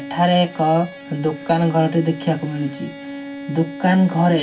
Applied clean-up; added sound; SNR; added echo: none; Bowed string instrument; 14 dB; reverberation time 0.2 s.